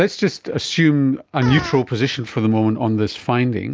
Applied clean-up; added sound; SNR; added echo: none; Fart; 16 dB; none.